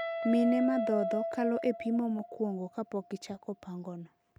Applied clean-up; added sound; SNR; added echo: none; Guitar; 5 dB; none.